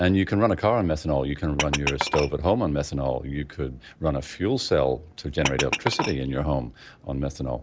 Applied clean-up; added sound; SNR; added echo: none; Glass; 8 dB; none.